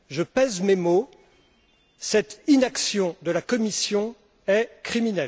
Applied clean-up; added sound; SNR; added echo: none; none; none; none.